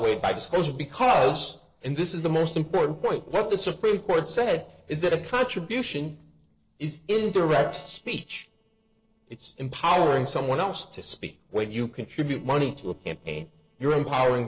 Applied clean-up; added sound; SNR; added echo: neural separator model SepFormer DNS4.